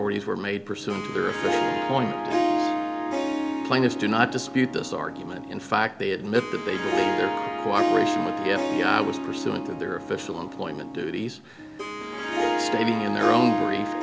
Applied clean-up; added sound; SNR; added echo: none; Harp; 1 dB; none.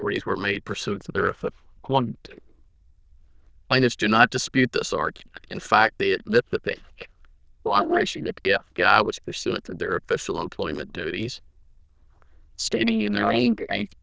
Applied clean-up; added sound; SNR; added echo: neural diffusion model UNIVERSE++.